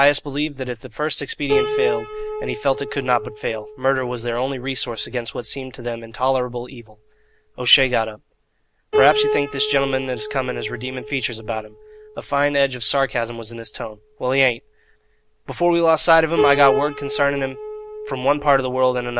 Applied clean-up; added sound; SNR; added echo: none; Piano; 7 dB; none.